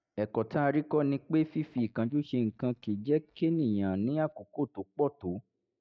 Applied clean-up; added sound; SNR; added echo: neural mask model DeepFilterNet 3.